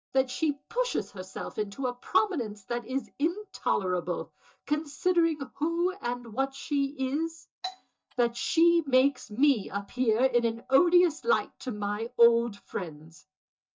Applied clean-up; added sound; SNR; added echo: neural mask model DeepFilterNet 3.